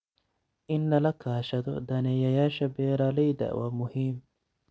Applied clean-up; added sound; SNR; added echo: none; none; none; none.